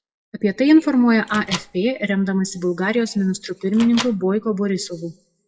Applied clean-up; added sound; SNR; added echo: classical method WPE with log-MMSE.